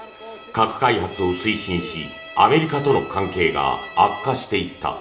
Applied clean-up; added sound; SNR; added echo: none; Bowed string instrument; 17 dB; reverberation time 0.6 s.